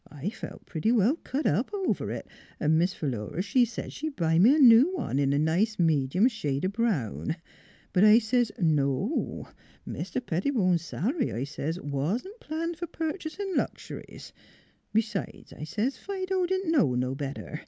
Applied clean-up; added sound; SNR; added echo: none; none; none; none.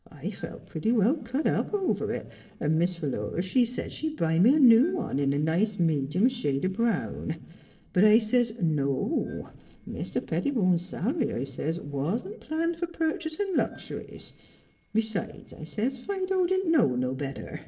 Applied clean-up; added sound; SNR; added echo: neural separator model SepFormer DNS4.